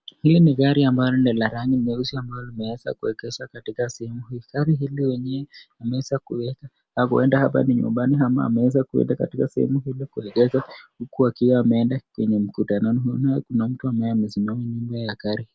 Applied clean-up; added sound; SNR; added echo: none; none; none; none.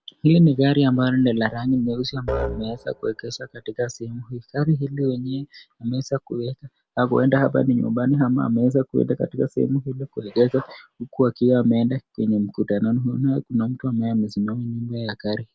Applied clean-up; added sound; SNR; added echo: none; Musical instrument; 11 dB; none.